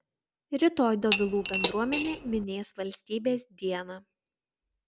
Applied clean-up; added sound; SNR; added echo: none; Cutlery, silverware / Dishes, pots, and pans; -3 dB; none.